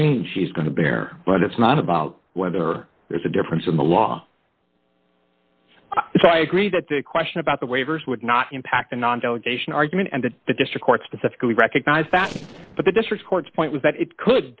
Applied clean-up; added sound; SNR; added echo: neural separator model SepFormer DNS4.